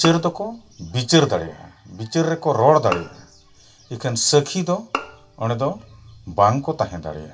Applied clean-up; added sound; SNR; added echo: none; Bowed string instrument; 13 dB; reverberation time 0.2 s.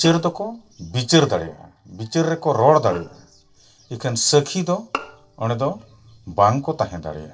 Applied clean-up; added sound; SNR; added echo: neural separator model SepFormer DNS4.